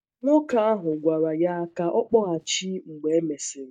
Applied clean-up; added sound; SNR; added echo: neural mask model DeepFilterNet 3.